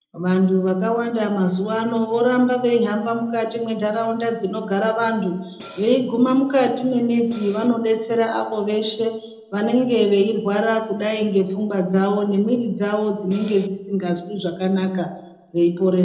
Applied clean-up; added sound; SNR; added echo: neural separator model SepFormer DNS4.